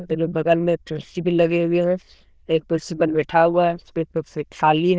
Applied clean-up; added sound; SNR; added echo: neural diffusion model UNIVERSE++.